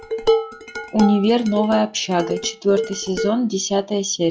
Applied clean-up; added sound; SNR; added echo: classical method log-MMSE.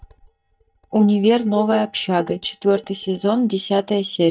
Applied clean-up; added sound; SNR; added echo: neural mask model DeepFilterNet 3.